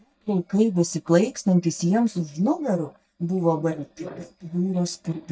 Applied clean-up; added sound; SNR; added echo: neural mask model DeepFilterNet 3.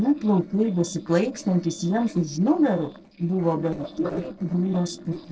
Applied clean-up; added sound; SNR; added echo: neural separator model SepFormer DNS4.